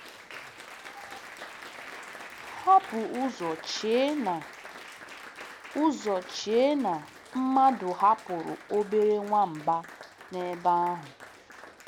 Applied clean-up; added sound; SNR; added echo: none; Applause; 16 dB; none.